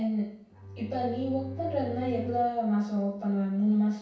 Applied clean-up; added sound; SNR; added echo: none; Bowed string instrument; 12 dB; reverberation time 0.7 s.